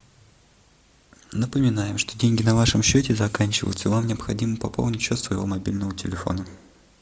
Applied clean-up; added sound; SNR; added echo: none; none; none; none.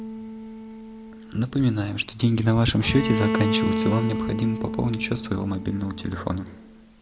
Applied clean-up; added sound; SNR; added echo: none; Bowed string instrument; 5 dB; none.